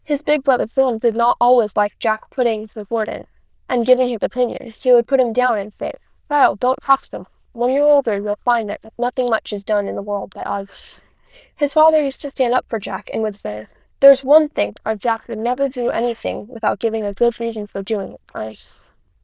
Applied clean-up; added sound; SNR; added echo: neural diffusion model UNIVERSE++.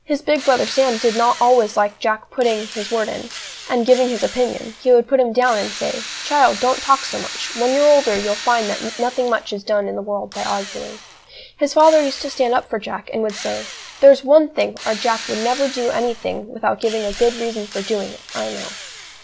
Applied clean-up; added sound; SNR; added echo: none; Drill; 14 dB; none.